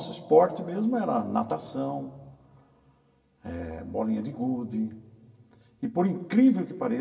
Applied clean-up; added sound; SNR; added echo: none; none; none; reverberation time 1.5 s.